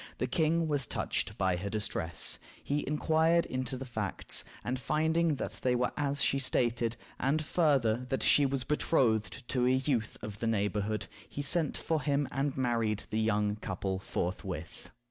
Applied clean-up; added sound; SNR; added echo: none; none; none; none.